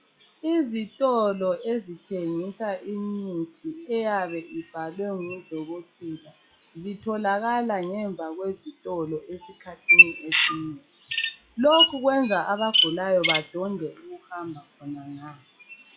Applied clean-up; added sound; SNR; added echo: classical method log-MMSE.